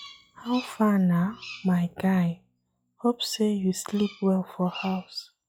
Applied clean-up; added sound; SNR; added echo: classical method log-MMSE.